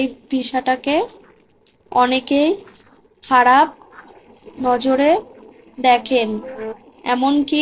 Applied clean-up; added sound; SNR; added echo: neural separator model SepFormer DNS4.